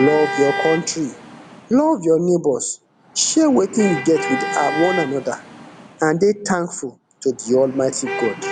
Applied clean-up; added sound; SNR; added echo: none; Traffic noise, roadway noise / Vehicle horn, car horn, honking; 9 dB; none.